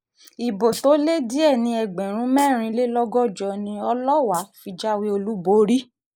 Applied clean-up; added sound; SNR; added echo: neural mask model Resemble Enhance denoiser.